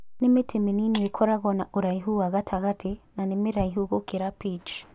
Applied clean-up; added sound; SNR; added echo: none; Shatter; 20 dB; none.